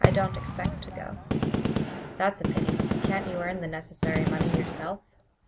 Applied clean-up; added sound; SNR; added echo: none; Gunshot, gunfire + Fireworks; -5 dB; none.